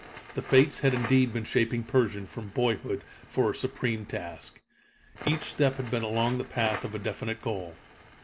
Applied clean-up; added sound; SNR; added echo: none; Crackle; 15 dB; none.